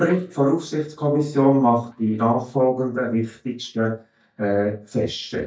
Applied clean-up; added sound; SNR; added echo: neural mask model DeepFilterNet 3.